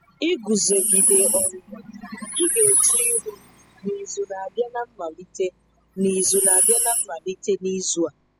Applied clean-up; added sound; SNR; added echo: classical method spectral subtraction.